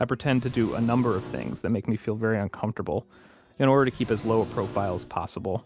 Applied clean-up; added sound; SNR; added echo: none; Engine; 13 dB; none.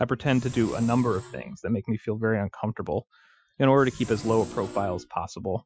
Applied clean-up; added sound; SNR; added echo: classical method Wiener filter.